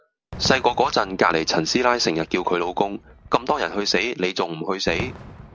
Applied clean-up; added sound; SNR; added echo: none; Fireworks; 17 dB; none.